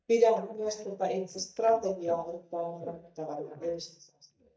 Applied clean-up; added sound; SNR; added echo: neural mask model DeepFilterNet 3.